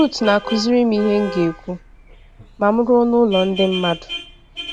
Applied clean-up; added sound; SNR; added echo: none; Vehicle horn, car horn, honking; 13 dB; none.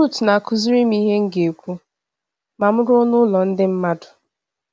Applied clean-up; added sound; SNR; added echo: none; none; none; none.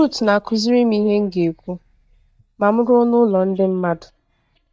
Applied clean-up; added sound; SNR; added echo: neural mask model DeepFilterNet 3.